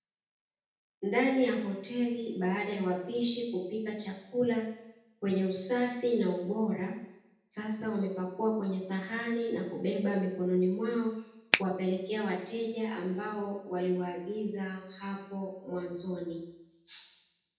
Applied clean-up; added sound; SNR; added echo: none; Finger snapping; -4 dB; reverberation time 0.8 s.